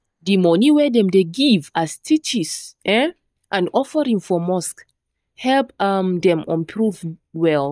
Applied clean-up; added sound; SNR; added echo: neural mask model DeepFilterNet 3.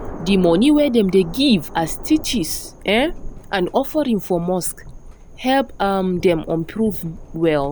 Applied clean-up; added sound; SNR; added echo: none; Thunder; 15 dB; none.